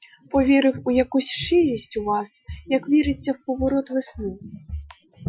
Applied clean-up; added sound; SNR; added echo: classical method Wiener filter.